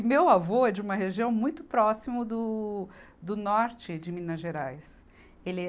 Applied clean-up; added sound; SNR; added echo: none; none; none; none.